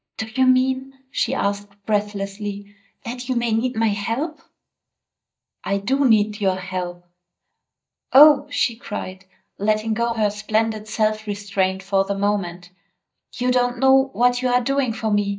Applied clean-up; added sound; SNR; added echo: neural mask model DeepFilterNet 3.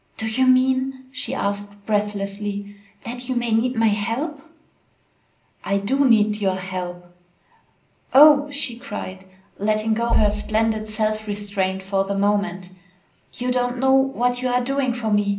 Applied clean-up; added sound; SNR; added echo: none; Bass drum; 12 dB; reverberation time 0.5 s.